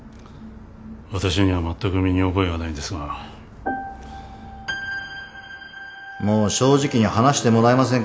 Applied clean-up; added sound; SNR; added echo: none; none; none; none.